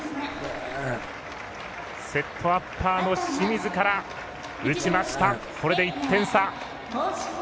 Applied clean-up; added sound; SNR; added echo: none; Burping, eructation; 6 dB; none.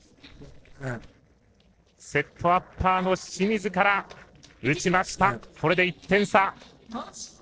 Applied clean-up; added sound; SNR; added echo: neural separator model SepFormer DNS4.